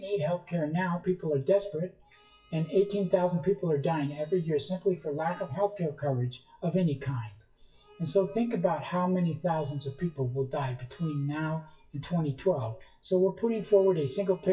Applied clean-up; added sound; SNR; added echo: classical method WPE with log-MMSE.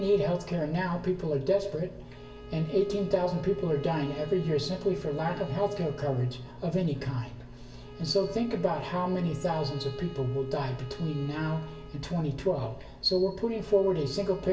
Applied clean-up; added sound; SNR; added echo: none; Bowed string instrument; 18 dB; reverberation time 0.2 s.